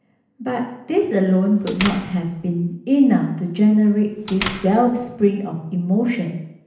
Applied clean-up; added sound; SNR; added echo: none; Door; 13 dB; reverberation time 0.8 s.